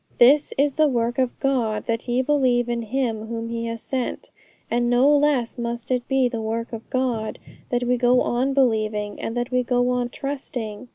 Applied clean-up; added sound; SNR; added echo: none; none; none; none.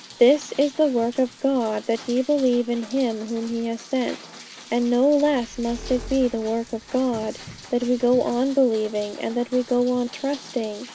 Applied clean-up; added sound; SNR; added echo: none; Rain + Squeak; 18 dB; none.